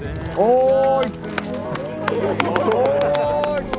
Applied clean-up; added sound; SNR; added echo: none; none; none; none.